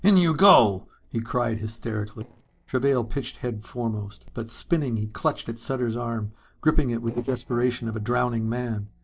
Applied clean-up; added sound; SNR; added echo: neural separator model SepFormer DNS4.